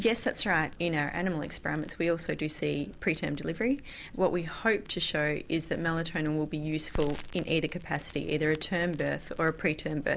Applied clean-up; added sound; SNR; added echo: none; Crackle; 14 dB; none.